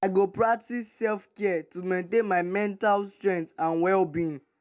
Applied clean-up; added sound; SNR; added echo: none; none; none; none.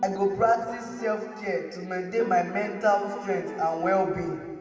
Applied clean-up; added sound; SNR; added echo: none; Piano; 17 dB; reverberation time 1.9 s.